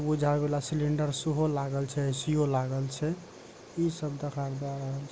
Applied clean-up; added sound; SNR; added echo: none; none; none; none.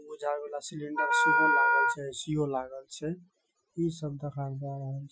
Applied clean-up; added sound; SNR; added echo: classical method Wiener filter.